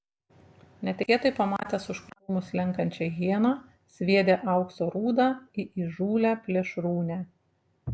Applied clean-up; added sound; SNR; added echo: none; none; none; none.